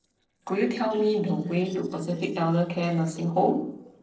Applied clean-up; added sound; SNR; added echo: neural separator model SepFormer DNS4.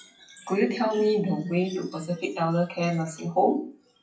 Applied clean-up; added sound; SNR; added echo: classical method WPE with log-MMSE.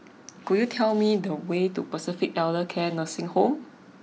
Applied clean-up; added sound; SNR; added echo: none; none; none; none.